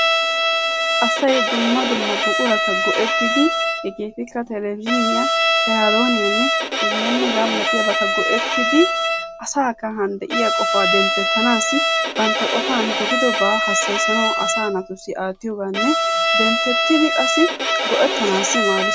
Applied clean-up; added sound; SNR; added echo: none; Bowed string instrument; -2 dB; none.